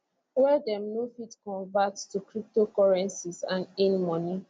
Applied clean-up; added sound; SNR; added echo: none; none; none; none.